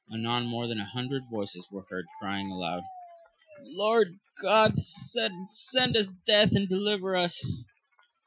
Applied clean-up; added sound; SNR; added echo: classical method Wiener filter.